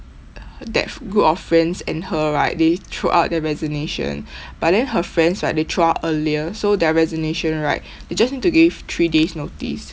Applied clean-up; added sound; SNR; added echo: none; none; none; none.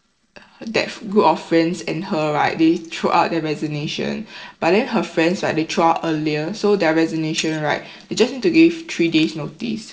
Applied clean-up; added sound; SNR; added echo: neural separator model SepFormer DNS4.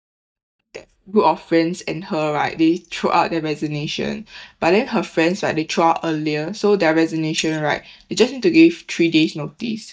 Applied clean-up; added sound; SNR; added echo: neural mask model DeepFilterNet 3.